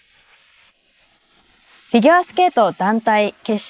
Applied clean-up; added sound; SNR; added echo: neural mask model Resemble Enhance denoiser.